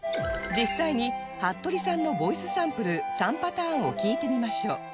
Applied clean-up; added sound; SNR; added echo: none; none; none; none.